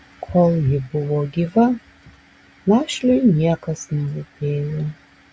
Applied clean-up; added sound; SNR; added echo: none; none; none; none.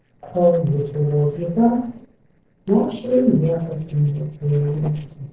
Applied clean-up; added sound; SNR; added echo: neural separator model SepFormer DNS4.